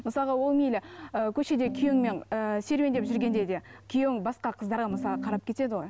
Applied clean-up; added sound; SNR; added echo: none; Piano; 5 dB; none.